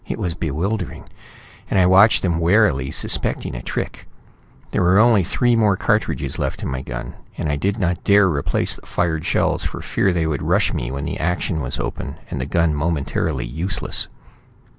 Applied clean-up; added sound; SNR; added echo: none; none; none; none.